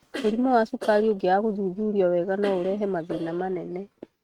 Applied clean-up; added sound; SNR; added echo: neural mask model RNNoise.